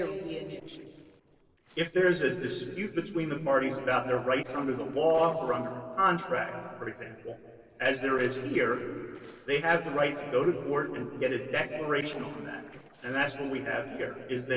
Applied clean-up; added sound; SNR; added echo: neural separator model SepFormer DNS4.